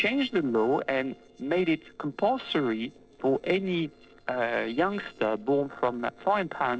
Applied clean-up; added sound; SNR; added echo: neural separator model SepFormer DNS4.